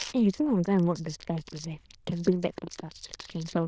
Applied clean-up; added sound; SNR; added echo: neural diffusion model UNIVERSE++.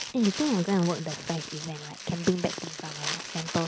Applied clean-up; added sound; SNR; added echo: none; Crumpling, crinkling; 8 dB; none.